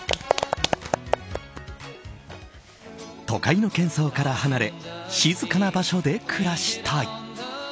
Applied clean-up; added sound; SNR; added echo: none; none; none; none.